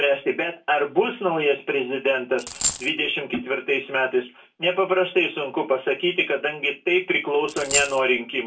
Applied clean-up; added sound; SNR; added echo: none; Coin (dropping); 4 dB; reverberation time 0.2 s.